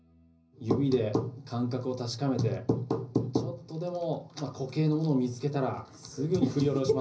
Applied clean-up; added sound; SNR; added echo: none; none; none; reverberation time 0.5 s.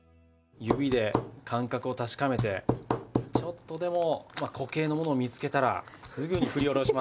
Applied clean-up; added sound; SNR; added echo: none; none; none; none.